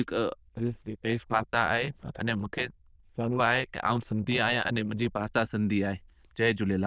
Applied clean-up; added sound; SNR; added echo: neural diffusion model UNIVERSE++.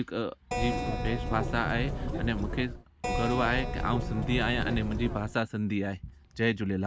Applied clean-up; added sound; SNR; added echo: none; Keyboard (musical); 1 dB; none.